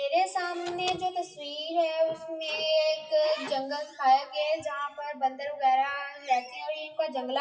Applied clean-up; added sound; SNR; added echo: classical method WPE with log-MMSE.